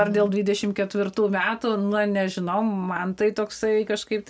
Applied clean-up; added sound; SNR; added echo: none; none; none; none.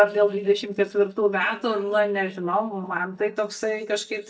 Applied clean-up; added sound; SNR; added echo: neural mask model DeepFilterNet 3.